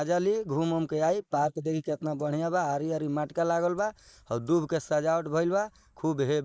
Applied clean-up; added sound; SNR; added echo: neural mask model Resemble Enhance denoiser.